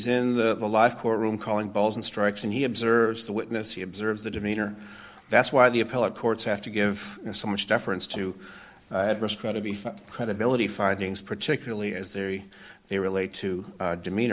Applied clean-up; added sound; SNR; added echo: none; none; none; none.